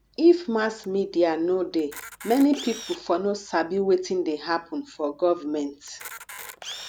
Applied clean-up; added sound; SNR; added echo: none; Camera; 19 dB; none.